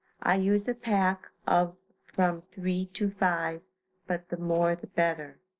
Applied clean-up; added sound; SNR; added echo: neural separator model SepFormer DNS4.